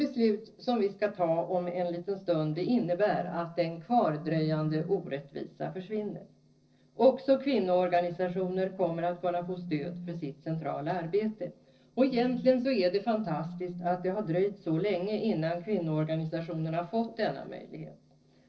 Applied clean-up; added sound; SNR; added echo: neural separator model SepFormer DNS4.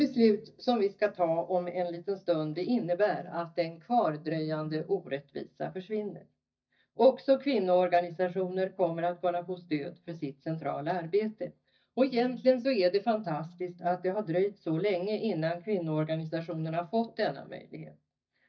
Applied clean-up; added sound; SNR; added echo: neural mask model DeepFilterNet 3.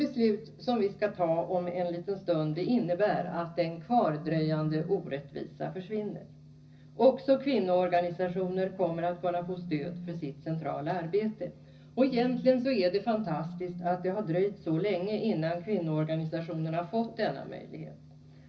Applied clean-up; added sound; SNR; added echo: none; Telephone; 13 dB; reverberation time 0.4 s.